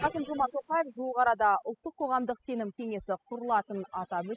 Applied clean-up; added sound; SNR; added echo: classical method spectral subtraction.